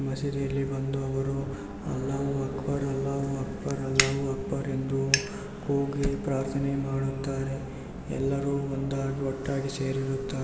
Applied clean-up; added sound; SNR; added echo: none; Fire; 9 dB; none.